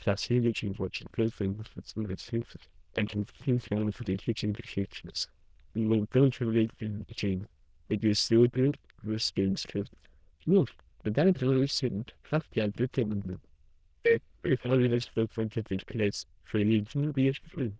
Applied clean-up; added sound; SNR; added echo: neural diffusion model UNIVERSE++.